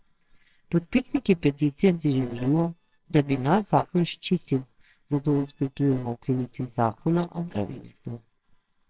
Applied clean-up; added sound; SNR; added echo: neural separator model SepFormer WHAMR!.